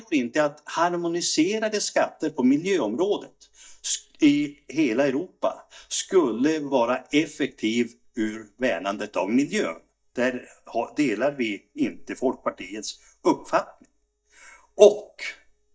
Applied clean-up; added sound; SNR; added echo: neural mask model DeepFilterNet 3.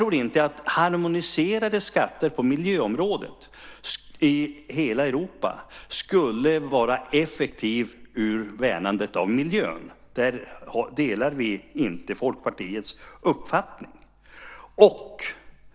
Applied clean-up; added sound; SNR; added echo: none; none; none; none.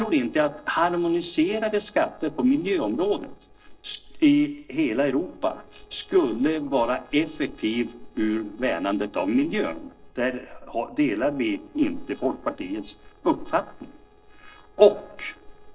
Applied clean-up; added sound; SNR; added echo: neural separator model SepFormer DNS4.